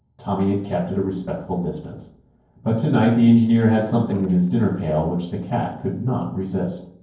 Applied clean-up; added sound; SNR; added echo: neural separator model SepFormer DNS4.